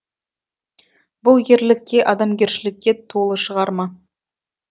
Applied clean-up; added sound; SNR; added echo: none; none; none; none.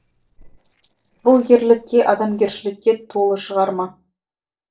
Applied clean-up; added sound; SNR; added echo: neural separator model SepFormer DNS4.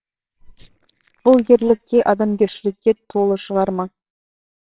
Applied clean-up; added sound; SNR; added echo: neural separator model SepFormer WHAMR!.